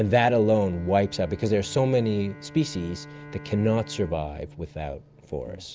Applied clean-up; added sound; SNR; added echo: none; Bowed string instrument; 19 dB; none.